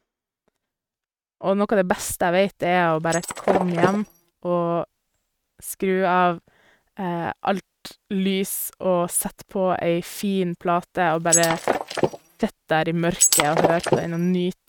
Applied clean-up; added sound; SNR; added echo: neural mask model RNNoise.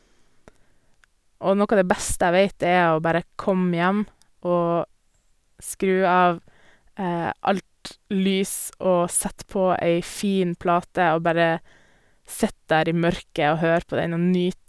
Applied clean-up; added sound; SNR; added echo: none; none; none; none.